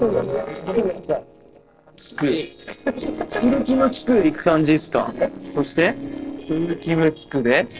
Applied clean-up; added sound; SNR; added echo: neural separator model SepFormer DNS4.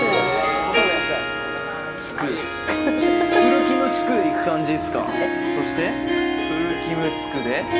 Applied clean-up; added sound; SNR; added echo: none; Harp; -3 dB; none.